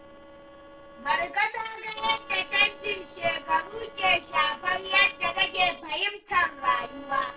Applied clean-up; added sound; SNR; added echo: neural separator model SepFormer DNS4.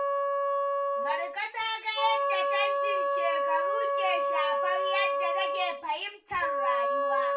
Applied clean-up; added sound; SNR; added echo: none; Wind instrument, woodwind instrument; -5 dB; reverberation time 0.3 s.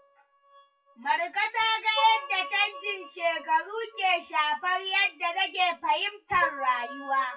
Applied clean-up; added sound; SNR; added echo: classical method WPE with log-MMSE.